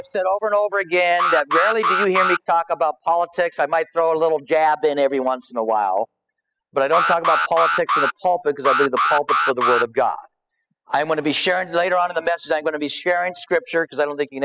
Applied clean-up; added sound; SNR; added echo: classical method spectral subtraction.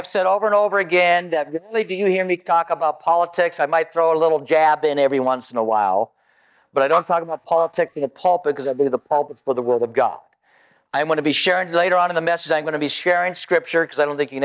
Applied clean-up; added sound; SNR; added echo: neural mask model DeepFilterNet 3.